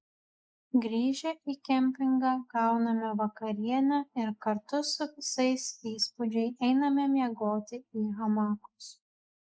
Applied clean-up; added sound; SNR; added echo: neural mask model Resemble Enhance denoiser.